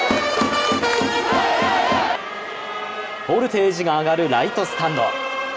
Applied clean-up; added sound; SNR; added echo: none; none; none; none.